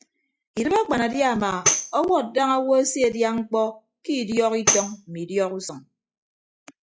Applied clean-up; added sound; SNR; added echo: classical method log-MMSE.